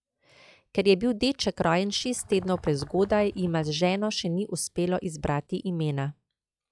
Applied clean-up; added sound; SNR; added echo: classical method log-MMSE.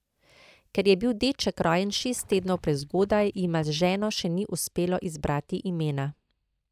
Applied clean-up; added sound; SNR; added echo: neural mask model DeepFilterNet 3.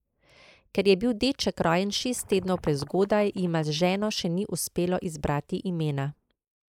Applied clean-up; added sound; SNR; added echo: neural mask model Resemble Enhance denoiser.